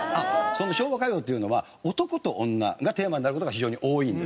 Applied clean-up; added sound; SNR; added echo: none; none; none; none.